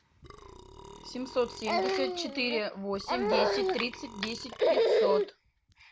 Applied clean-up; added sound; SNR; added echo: none; Burping, eructation; 20 dB; none.